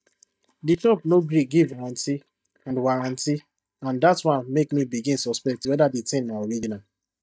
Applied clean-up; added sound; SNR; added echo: neural mask model DeepFilterNet 3.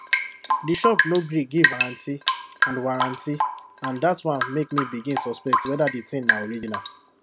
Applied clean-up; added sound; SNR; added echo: none; Drip / Rain; 0 dB; none.